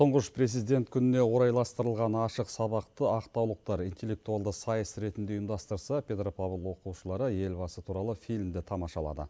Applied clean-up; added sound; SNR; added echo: none; none; none; none.